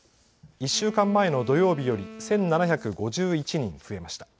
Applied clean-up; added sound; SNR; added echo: none; Wind instrument, woodwind instrument; 17 dB; none.